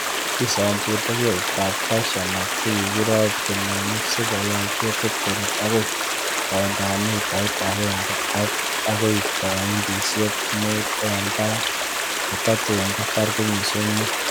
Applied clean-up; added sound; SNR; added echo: none; Stream; -1 dB; none.